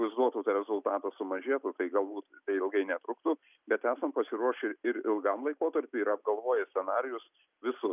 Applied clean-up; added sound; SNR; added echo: none; none; none; none.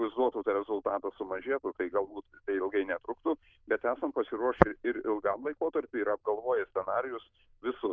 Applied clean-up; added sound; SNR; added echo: neural diffusion model UNIVERSE++.